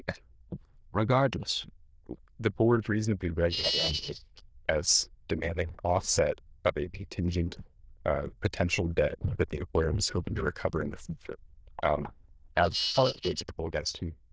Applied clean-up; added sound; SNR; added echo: neural diffusion model UNIVERSE++.